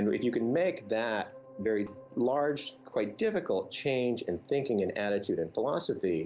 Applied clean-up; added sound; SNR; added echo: none; none; none; none.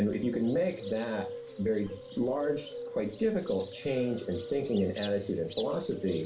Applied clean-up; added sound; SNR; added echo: none; Bird; 12 dB; reverberation time 0.2 s.